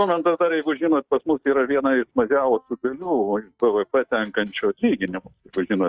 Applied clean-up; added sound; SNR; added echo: neural mask model DeepFilterNet 3.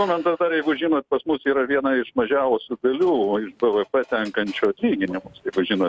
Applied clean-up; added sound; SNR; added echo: none; none; none; none.